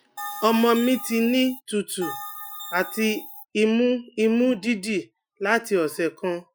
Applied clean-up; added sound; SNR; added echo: classical method Wiener filter.